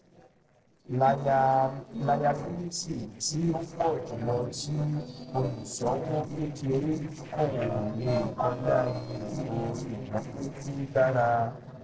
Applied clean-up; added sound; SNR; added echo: neural separator model SepFormer DNS4.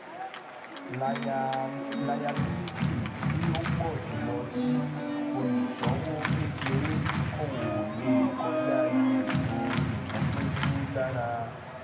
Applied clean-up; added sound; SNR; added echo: none; Organ; -4 dB; reverberation time 1.7 s.